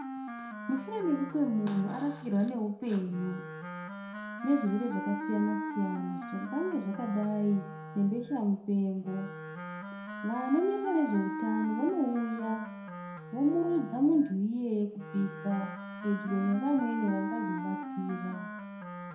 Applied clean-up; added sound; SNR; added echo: none; Wind instrument, woodwind instrument; 8 dB; reverberation time 0.6 s.